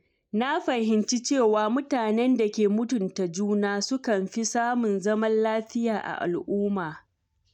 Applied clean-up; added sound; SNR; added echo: neural mask model DeepFilterNet 3.